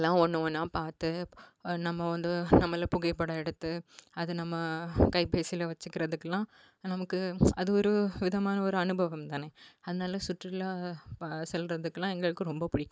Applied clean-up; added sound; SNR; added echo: none; none; none; none.